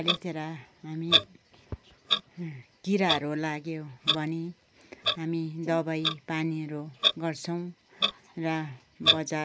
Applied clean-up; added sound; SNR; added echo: none; Clock; 0 dB; none.